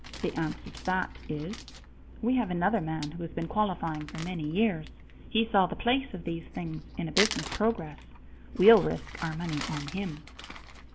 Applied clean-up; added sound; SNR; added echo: none; Crumpling, crinkling; 13 dB; none.